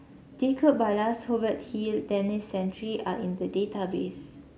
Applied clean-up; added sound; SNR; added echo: none; none; none; none.